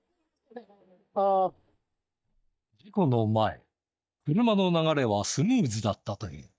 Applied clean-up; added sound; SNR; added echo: neural mask model DeepFilterNet 3.